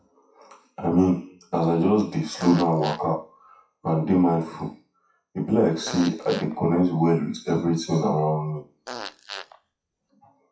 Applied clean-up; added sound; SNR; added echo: classical method WPE with log-MMSE.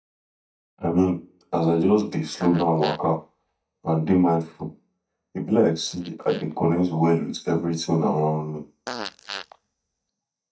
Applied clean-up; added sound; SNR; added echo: neural mask model DeepFilterNet 3.